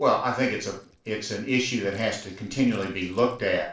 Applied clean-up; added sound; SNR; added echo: neural separator model SepFormer DNS4.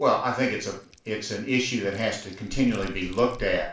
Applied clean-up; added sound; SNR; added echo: none; Chewing, mastication; 14 dB; reverberation time 0.3 s.